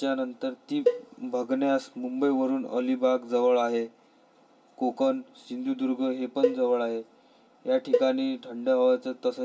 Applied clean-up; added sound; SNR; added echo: none; Cowbell; 4 dB; reverberation time 0.2 s.